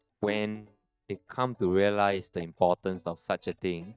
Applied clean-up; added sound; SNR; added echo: neural mask model DeepFilterNet 3.